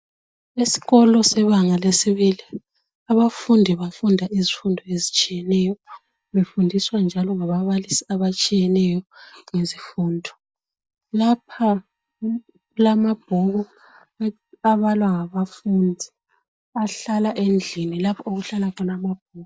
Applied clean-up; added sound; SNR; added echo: neural mask model DeepFilterNet 3.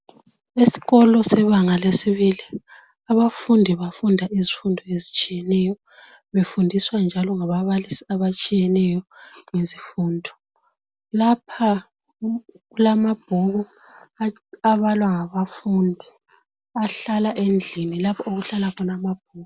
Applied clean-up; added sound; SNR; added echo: none; none; none; none.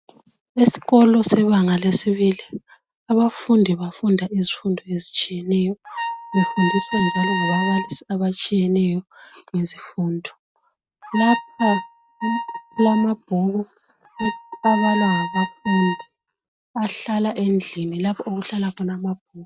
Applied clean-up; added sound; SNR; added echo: neural mask model RNNoise.